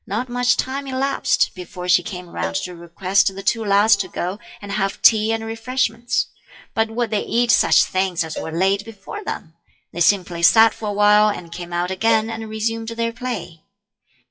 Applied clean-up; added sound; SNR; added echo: classical method WPE with log-MMSE.